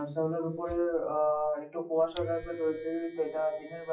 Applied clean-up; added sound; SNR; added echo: classical method WPE with log-MMSE.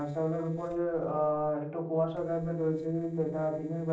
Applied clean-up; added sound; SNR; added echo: neural separator model SepFormer DNS4.